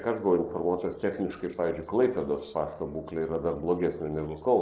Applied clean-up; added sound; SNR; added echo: neural separator model SepFormer DNS4.